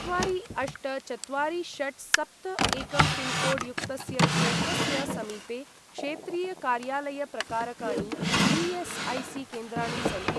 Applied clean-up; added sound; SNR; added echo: none; Drawer open or close; -3 dB; none.